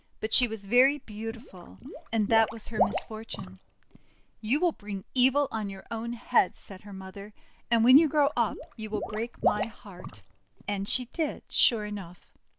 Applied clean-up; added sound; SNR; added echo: none; Water / Liquid; 8 dB; none.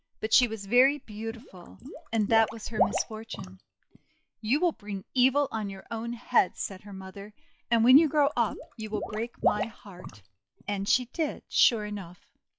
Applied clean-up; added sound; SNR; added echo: classical method log-MMSE.